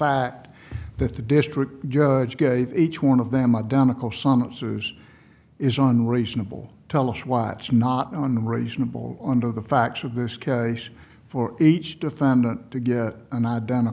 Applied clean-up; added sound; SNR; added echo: none; none; none; none.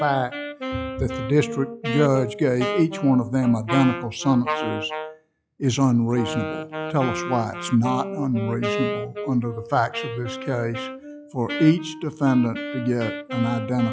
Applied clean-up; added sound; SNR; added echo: classical method log-MMSE.